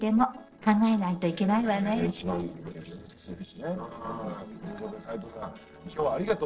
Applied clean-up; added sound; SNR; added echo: neural separator model SepFormer DNS4.